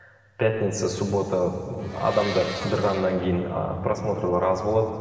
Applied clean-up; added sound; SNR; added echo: none; Domestic sounds, home sounds; 13 dB; reverberation time 2.7 s.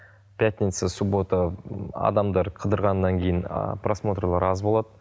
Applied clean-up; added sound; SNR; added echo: none; none; none; none.